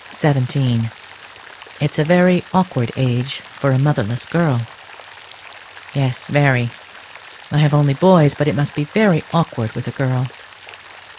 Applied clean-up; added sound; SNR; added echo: none; Rain; 20 dB; none.